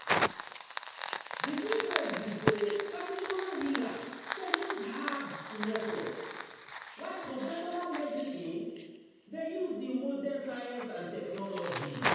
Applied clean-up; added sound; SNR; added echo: none; Fire; 0 dB; reverberation time 1.2 s.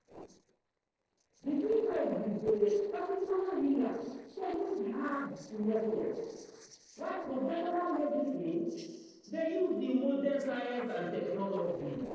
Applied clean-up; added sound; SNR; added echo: neural separator model SepFormer DNS4.